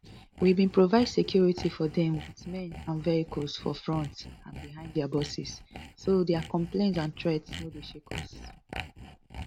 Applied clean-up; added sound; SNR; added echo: none; Sawing; 15 dB; none.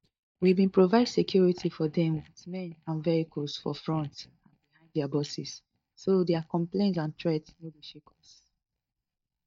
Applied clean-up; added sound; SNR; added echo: neural mask model DeepFilterNet 3.